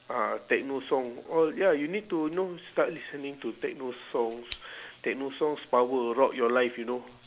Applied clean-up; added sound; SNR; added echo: none; Scissors; 17 dB; none.